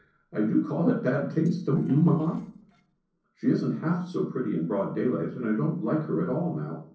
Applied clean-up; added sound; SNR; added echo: neural separator model SepFormer DNS4.